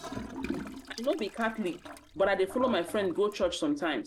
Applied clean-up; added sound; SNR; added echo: none; Toilet flush / Gurgling; 12 dB; none.